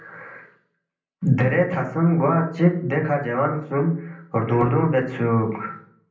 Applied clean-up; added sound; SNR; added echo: none; none; none; reverberation time 0.6 s.